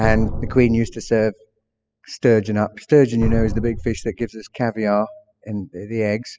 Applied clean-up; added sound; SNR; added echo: classical method spectral subtraction.